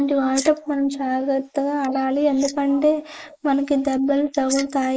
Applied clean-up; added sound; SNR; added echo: neural mask model Resemble Enhance denoiser.